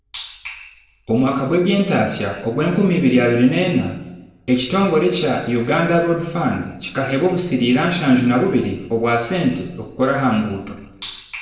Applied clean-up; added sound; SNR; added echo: none; none; none; reverberation time 0.9 s.